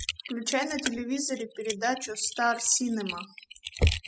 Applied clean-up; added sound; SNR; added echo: classical method spectral subtraction.